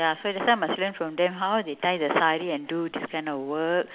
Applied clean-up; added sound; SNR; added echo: none; none; none; none.